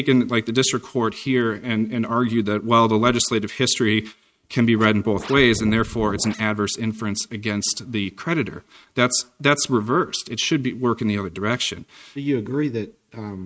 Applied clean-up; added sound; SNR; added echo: neural mask model RNNoise.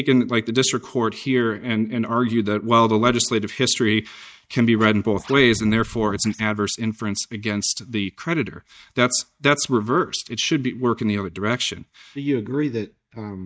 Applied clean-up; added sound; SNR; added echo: neural mask model DeepFilterNet 3.